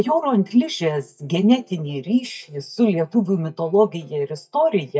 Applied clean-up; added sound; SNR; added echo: neural mask model DeepFilterNet 3.